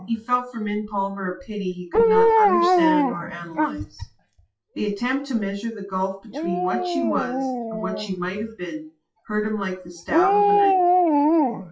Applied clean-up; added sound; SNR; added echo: classical method WPE with log-MMSE.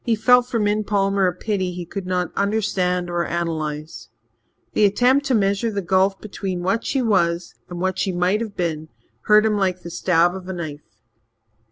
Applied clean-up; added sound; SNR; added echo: none; none; none; none.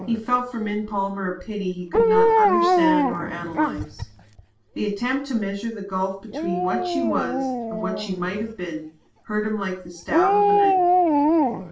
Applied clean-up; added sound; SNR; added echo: none; Dog; -4 dB; reverberation time 0.3 s.